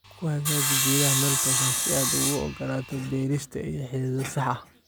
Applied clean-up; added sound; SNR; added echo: none; Sawing; -2 dB; none.